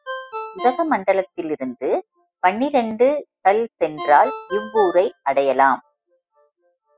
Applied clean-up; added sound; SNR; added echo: classical method spectral subtraction.